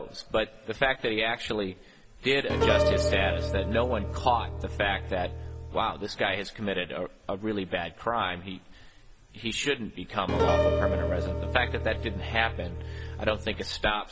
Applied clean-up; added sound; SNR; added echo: none; Piano; -1 dB; none.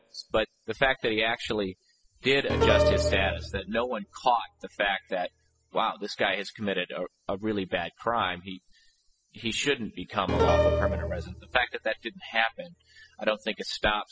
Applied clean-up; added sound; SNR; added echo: classical method spectral subtraction.